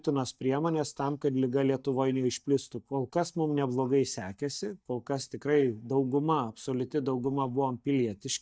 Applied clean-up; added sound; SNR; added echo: neural mask model DeepFilterNet 3.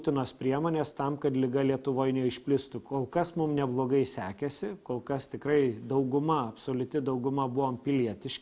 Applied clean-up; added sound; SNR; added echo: none; none; none; none.